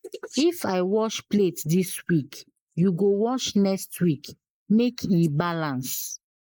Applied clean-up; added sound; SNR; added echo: neural mask model Resemble Enhance denoiser.